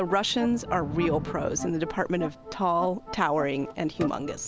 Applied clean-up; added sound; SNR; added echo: none; Drawer open or close + Thunder / Rain; 13 dB; none.